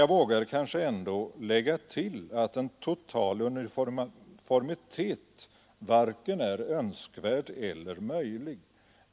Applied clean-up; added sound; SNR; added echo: none; none; none; none.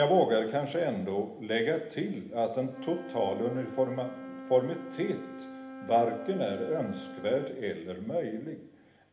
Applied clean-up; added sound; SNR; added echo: none; Wind instrument, woodwind instrument; 15 dB; reverberation time 1.0 s.